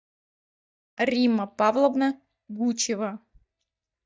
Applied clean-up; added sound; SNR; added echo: neural mask model DeepFilterNet 3.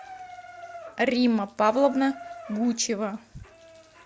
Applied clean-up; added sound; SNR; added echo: none; Bathtub (filling or washing) / Water tap, faucet; 18 dB; none.